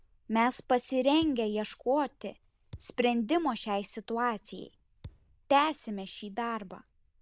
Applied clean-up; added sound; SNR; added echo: neural diffusion model UNIVERSE++.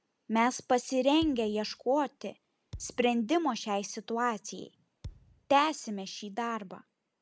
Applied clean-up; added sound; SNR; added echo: none; Thump, thud; 19 dB; none.